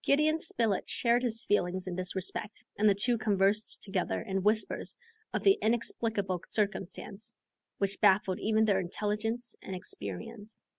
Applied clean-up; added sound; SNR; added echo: none; none; none; none.